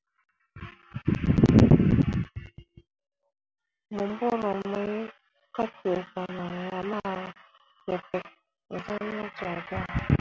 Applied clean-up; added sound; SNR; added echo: none; none; none; none.